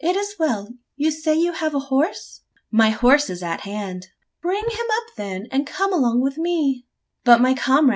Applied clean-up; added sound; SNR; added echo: none; none; none; none.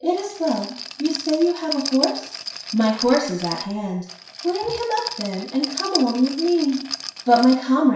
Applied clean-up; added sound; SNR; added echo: none; Rattle; 11 dB; reverberation time 0.6 s.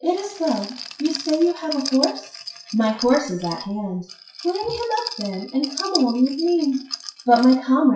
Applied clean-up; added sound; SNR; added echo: classical method WPE with log-MMSE.